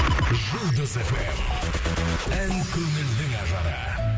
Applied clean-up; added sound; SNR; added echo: none; none; none; none.